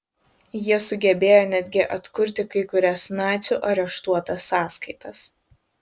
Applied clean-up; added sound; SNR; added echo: none; none; none; none.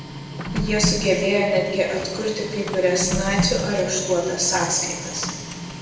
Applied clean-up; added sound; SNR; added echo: none; Printer; 6 dB; reverberation time 1.2 s.